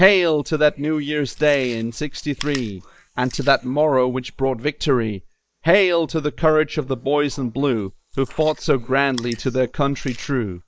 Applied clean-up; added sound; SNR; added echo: neural mask model Resemble Enhance denoiser.